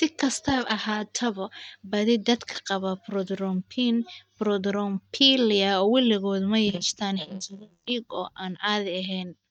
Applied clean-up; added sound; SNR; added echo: neural mask model DeepFilterNet 3.